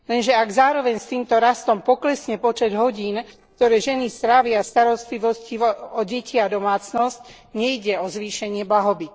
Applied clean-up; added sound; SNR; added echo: neural separator model SepFormer DNS4.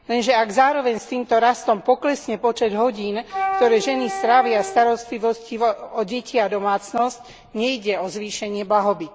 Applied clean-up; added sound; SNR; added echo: none; Wind instrument, woodwind instrument; 7 dB; none.